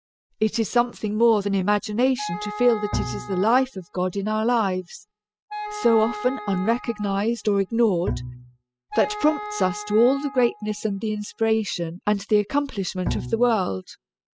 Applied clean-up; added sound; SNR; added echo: classical method spectral subtraction.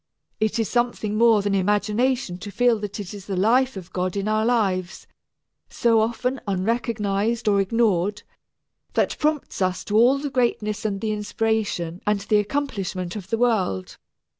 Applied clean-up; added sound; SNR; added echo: none; none; none; none.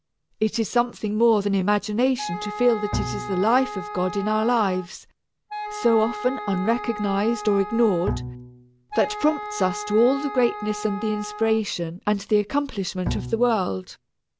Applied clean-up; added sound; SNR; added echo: none; Wind instrument, woodwind instrument + Bowed string instrument; 9 dB; none.